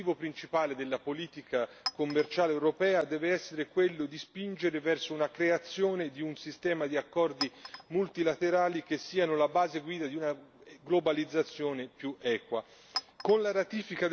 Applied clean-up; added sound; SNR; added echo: none; Chink, clink; 18 dB; none.